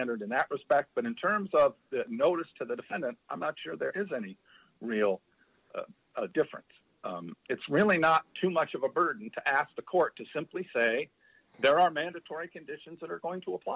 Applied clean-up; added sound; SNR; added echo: none; none; none; none.